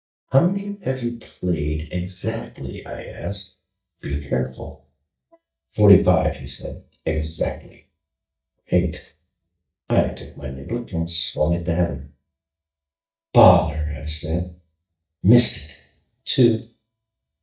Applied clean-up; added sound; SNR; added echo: neural mask model DeepFilterNet 3.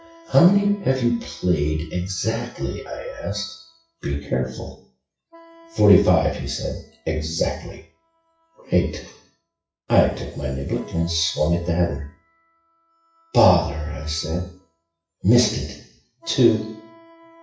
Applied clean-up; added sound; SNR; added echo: classical method WPE with log-MMSE.